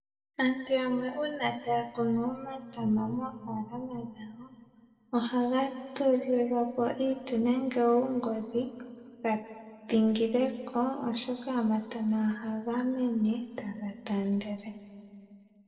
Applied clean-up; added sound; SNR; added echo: none; none; none; reverberation time 1.7 s.